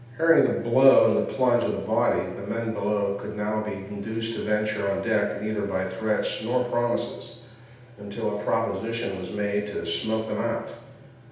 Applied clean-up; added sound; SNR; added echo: none; none; none; reverberation time 0.8 s.